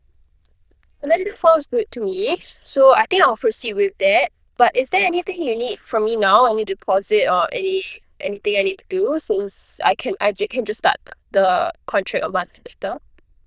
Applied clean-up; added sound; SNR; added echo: neural diffusion model UNIVERSE++.